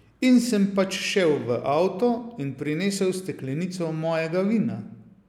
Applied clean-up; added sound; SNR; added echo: none; none; none; none.